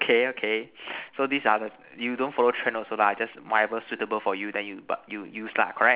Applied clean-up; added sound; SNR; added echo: none; none; none; none.